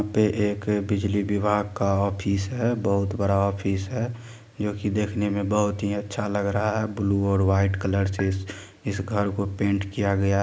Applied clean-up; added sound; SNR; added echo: none; Chink, clink; 16 dB; none.